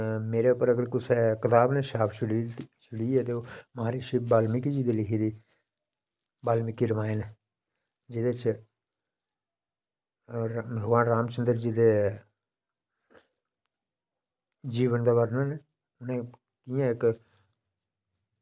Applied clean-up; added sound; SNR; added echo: none; none; none; none.